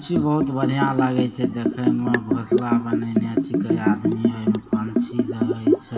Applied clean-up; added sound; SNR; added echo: none; Liquid; -3 dB; reverberation time 0.8 s.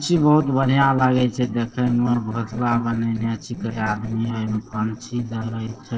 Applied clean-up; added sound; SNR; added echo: neural separator model SepFormer DNS4.